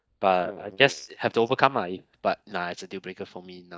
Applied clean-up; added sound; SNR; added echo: neural mask model DeepFilterNet 3.